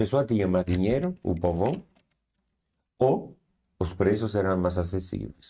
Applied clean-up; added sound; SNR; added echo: neural mask model RNNoise.